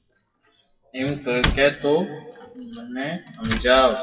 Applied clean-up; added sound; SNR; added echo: classical method WPE with log-MMSE.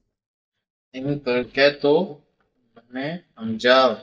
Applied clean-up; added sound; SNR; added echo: neural mask model DeepFilterNet 3.